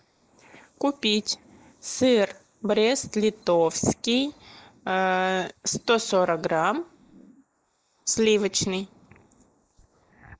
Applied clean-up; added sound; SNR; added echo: neural mask model Resemble Enhance denoiser.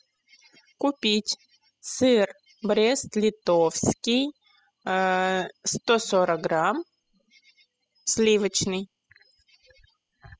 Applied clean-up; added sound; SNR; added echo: classical method spectral subtraction.